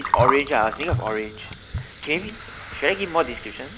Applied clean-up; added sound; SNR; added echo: none; Gurgling; 4 dB; none.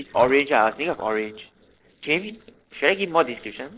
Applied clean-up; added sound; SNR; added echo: neural separator model SepFormer DNS4.